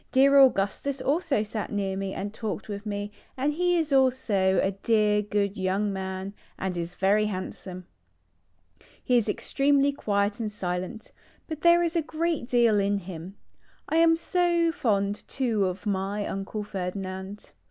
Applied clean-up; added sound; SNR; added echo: none; none; none; none.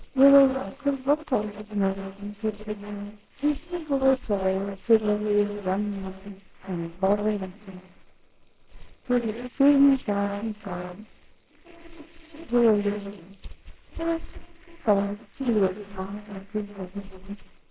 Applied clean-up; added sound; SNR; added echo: neural separator model SepFormer WHAMR!.